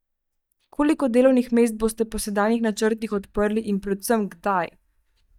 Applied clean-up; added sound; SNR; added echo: neural mask model DeepFilterNet 3.